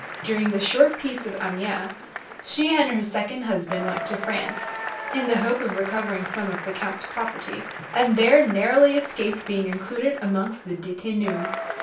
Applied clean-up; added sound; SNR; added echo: none; Applause / Crowd / Cheering; 10 dB; reverberation time 0.2 s.